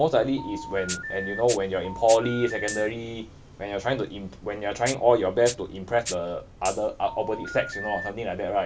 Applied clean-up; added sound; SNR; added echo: none; Telephone + Rattle (instrument); 11 dB; none.